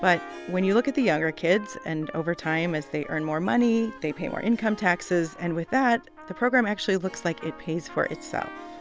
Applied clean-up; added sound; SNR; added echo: none; Harp + Trumpet; 17 dB; none.